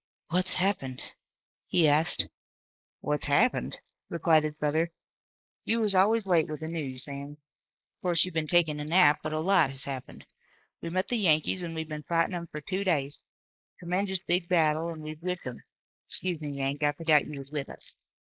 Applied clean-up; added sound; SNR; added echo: neural mask model Resemble Enhance denoiser.